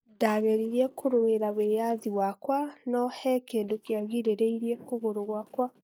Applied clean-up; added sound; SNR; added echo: neural mask model DeepFilterNet 3.